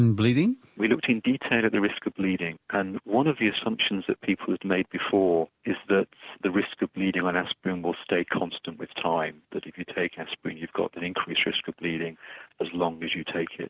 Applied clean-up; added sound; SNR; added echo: none; none; none; none.